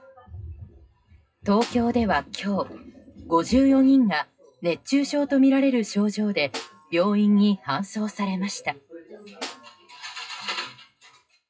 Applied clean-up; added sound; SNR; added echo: classical method WPE with log-MMSE.